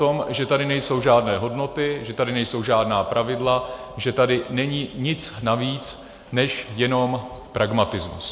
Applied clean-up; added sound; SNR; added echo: none; none; none; none.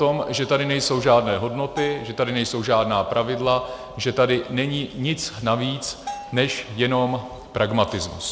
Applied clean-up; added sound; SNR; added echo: none; Bell; 17 dB; none.